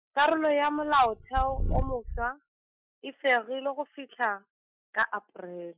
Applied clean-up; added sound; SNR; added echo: classical method Wiener filter.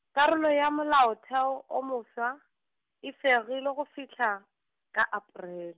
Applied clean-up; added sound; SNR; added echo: none; none; none; none.